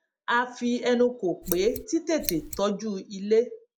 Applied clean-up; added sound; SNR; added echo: neural mask model Resemble Enhance denoiser.